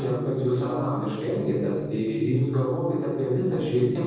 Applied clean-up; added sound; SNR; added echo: neural separator model SepFormer DNS4.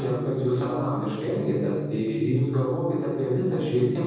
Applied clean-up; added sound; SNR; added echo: none; Organ; 8 dB; reverberation time 1.3 s.